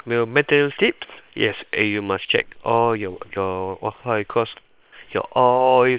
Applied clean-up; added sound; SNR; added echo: neural separator model SepFormer WHAM!.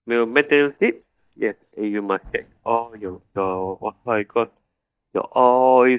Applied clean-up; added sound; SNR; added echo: neural mask model DeepFilterNet 3.